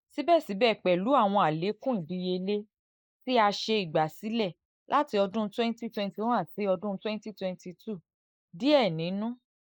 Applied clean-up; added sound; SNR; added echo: neural mask model Resemble Enhance denoiser.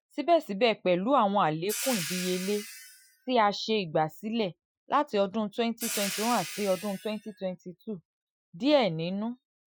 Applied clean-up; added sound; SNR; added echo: classical method Wiener filter.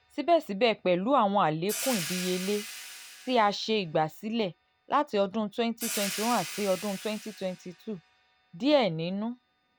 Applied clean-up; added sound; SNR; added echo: none; Hi-hat; 13 dB; none.